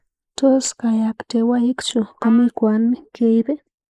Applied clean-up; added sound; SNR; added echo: neural mask model Resemble Enhance denoiser.